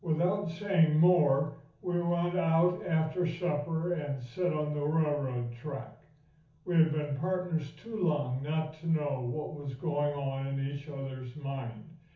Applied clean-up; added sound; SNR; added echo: none; none; none; reverberation time 0.7 s.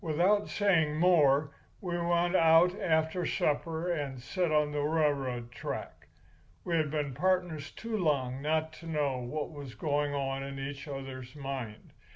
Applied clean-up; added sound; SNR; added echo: none; none; none; none.